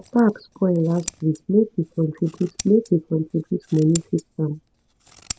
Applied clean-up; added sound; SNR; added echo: none; Scissors; 18 dB; none.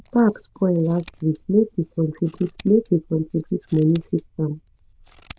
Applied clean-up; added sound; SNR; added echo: neural diffusion model UNIVERSE++.